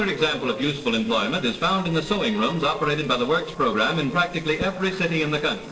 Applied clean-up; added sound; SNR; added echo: neural separator model SepFormer DNS4.